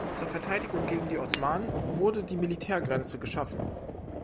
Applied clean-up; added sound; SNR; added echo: none; Thunder + Shatter; 3 dB; none.